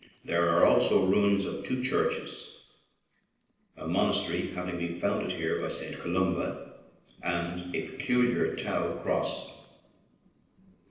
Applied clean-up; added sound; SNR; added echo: neural separator model SepFormer DNS4.